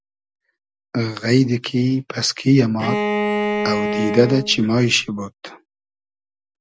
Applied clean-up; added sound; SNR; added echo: none; Bowed string instrument; 2 dB; none.